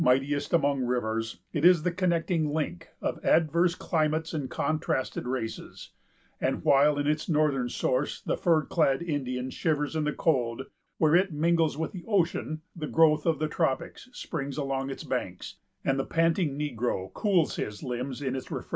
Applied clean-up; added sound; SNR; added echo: none; none; none; none.